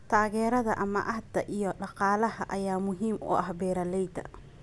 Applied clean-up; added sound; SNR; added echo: none; none; none; none.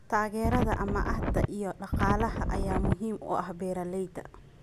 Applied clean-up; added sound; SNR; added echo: none; Wind; -4 dB; none.